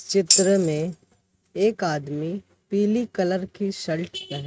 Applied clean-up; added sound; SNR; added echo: neural mask model RNNoise.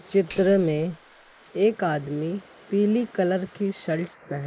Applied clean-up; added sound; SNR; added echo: neural mask model Resemble Enhance denoiser.